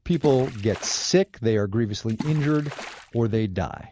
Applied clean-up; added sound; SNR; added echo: none; Water / Splash, splatter; 16 dB; none.